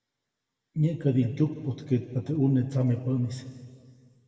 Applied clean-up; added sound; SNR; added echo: none; none; none; reverberation time 1.9 s.